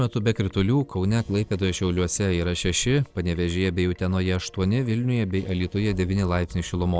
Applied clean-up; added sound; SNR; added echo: neural separator model SepFormer DNS4.